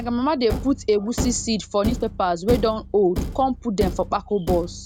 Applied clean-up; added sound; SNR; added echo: none; Thump, thud; 7 dB; none.